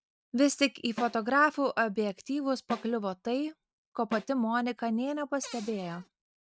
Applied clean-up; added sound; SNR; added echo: neural mask model RNNoise.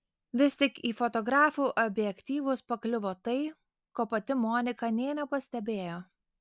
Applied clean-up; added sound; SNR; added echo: none; none; none; none.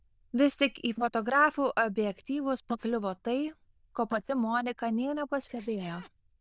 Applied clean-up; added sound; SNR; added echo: neural diffusion model UNIVERSE++.